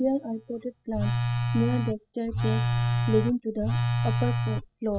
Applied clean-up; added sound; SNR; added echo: classical method spectral subtraction.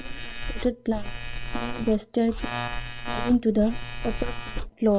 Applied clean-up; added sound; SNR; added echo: neural separator model SepFormer WHAM!.